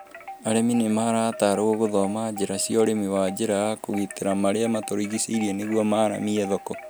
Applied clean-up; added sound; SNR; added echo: none; Wind chime; 17 dB; none.